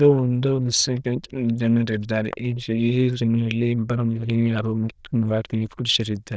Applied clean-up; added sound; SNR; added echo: neural diffusion model UNIVERSE++.